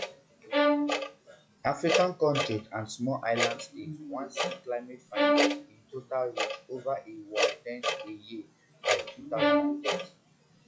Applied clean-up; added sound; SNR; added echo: classical method log-MMSE.